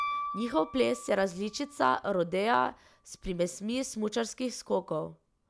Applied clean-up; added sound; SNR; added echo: none; Piano; 13 dB; none.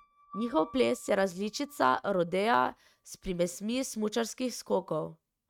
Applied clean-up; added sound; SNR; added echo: neural mask model RNNoise.